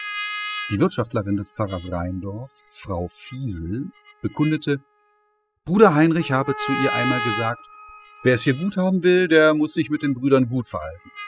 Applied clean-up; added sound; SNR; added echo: classical method spectral subtraction.